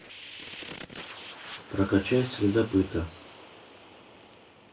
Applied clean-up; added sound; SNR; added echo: none; Fire; 14 dB; reverberation time 0.2 s.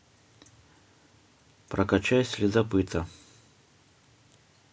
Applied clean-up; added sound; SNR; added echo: none; none; none; none.